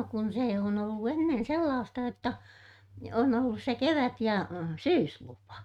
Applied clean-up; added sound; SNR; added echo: neural mask model RNNoise.